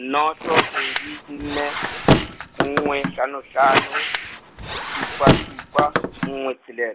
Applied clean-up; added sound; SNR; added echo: none; Squeak; -3 dB; none.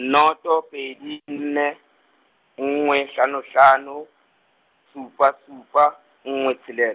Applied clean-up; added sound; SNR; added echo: none; none; none; none.